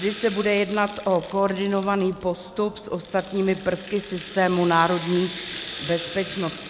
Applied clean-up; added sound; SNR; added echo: none; Rattle (instrument); 11 dB; none.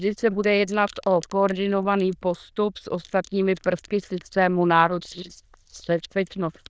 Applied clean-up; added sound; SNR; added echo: neural diffusion model UNIVERSE++.